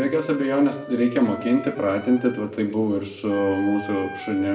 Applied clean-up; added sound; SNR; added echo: none; Wind instrument, woodwind instrument; 15 dB; reverberation time 0.7 s.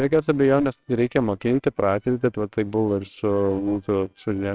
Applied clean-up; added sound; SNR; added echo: neural separator model SepFormer WHAMR!.